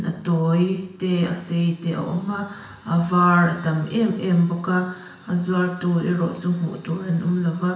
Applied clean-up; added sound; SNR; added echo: none; none; none; reverberation time 0.8 s.